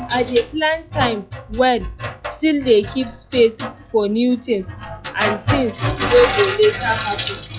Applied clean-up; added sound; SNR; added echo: classical method log-MMSE.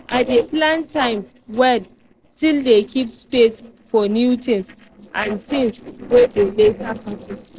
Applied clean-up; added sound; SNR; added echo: neural separator model SepFormer DNS4.